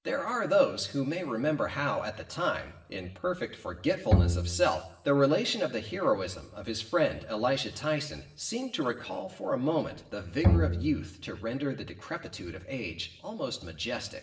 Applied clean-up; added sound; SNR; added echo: none; Bowed string instrument; -2 dB; reverberation time 0.7 s.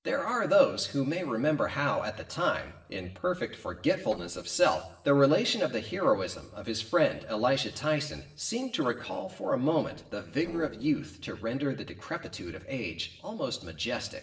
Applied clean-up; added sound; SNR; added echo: neural separator model SepFormer DNS4.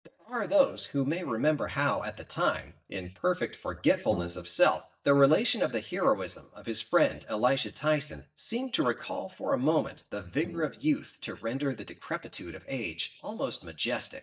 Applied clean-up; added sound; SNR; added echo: neural mask model DeepFilterNet 3.